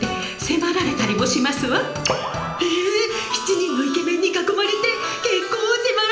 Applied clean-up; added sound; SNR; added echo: none; Wind instrument, woodwind instrument; 16 dB; reverberation time 0.8 s.